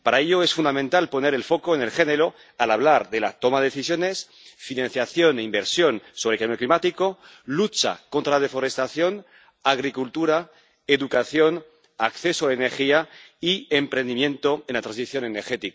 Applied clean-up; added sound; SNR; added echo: none; none; none; none.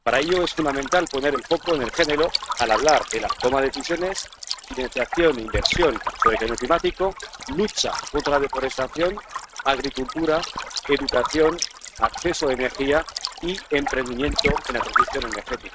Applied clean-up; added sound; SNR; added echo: neural mask model RNNoise.